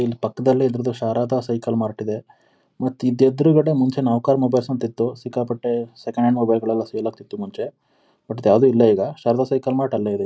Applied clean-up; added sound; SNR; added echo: none; none; none; none.